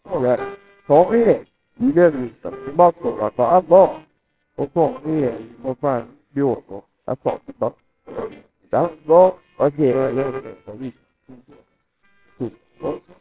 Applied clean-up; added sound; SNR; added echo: neural separator model SepFormer WHAMR!.